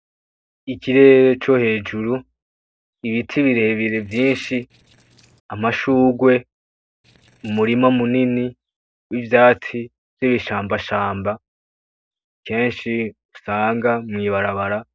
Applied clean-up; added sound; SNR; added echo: neural separator model SepFormer DNS4.